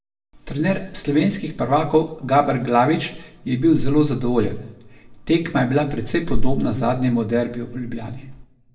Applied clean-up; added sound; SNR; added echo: none; none; none; reverberation time 0.6 s.